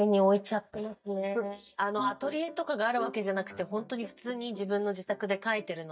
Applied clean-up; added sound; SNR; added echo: neural mask model DeepFilterNet 3.